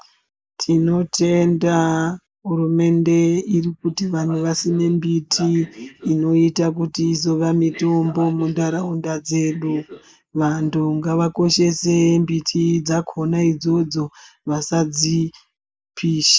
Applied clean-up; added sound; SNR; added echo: neural mask model Resemble Enhance denoiser.